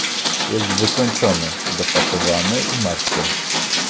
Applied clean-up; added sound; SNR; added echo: none; Rain; -2 dB; none.